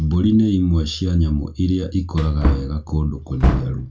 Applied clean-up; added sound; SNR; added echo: none; Wood; 6 dB; reverberation time 0.2 s.